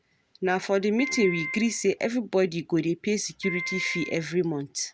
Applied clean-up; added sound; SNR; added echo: none; Piano; 7 dB; none.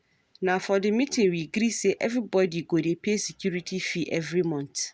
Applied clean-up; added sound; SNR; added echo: none; none; none; none.